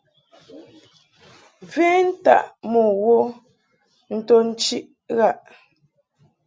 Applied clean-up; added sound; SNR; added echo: none; none; none; none.